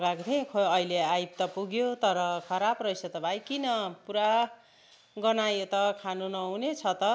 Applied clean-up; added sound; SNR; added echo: none; none; none; none.